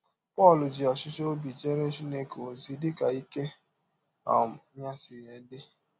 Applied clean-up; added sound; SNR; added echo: none; none; none; none.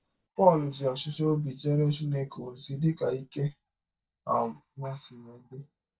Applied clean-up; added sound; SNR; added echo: neural mask model DeepFilterNet 3.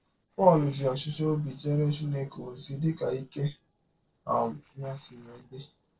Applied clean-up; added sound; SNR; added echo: neural separator model SepFormer DNS4.